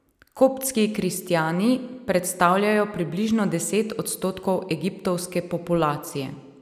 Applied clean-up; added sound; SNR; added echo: none; none; none; none.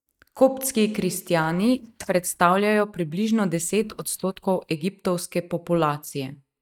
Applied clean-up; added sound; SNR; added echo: neural mask model DeepFilterNet 3.